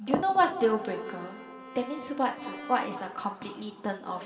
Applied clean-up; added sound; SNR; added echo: none; Brass instrument; 15 dB; reverberation time 2.0 s.